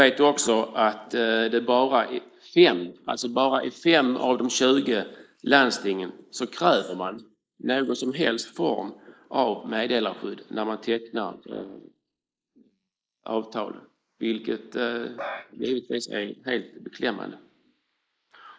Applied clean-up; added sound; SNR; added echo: neural mask model Resemble Enhance denoiser.